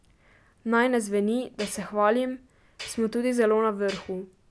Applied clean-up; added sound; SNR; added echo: none; Tools; 15 dB; none.